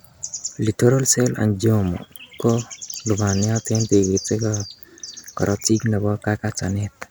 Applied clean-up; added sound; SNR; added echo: none; none; none; none.